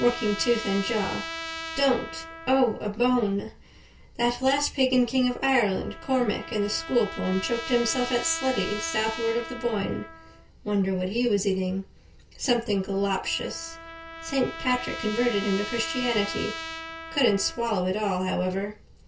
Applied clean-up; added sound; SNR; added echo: none; Trumpet; 12 dB; reverberation time 0.2 s.